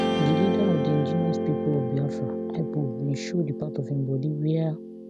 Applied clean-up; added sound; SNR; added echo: none; Guitar; 1 dB; none.